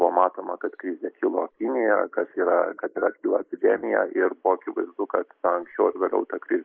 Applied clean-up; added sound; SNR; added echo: neural mask model Resemble Enhance denoiser.